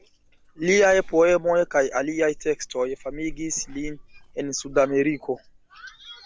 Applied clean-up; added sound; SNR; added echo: none; Meow / Purr; 18 dB; none.